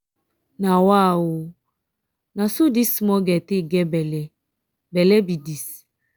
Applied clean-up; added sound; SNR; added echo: none; none; none; none.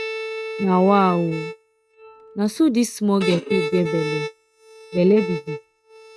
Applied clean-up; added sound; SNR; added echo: neural mask model RNNoise.